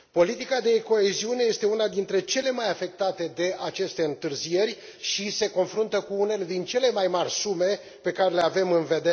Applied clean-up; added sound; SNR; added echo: none; none; none; none.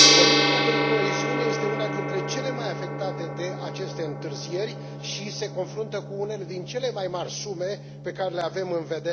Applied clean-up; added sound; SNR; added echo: none; Gong; -4 dB; none.